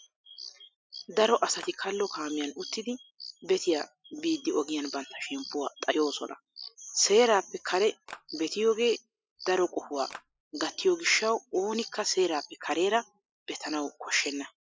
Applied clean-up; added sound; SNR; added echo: classical method spectral subtraction.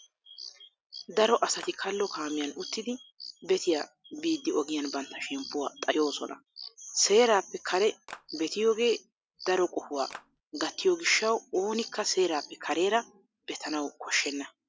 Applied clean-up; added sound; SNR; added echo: none; Clapping; 16 dB; none.